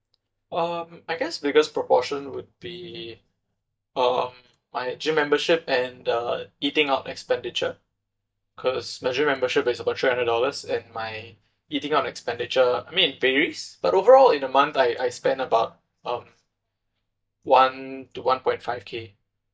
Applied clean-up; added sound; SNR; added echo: neural mask model DeepFilterNet 3.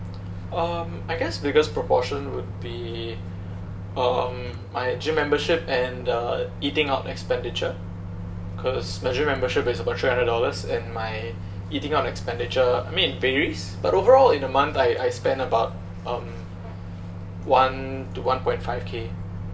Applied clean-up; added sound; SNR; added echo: none; Microwave oven; 9 dB; reverberation time 0.6 s.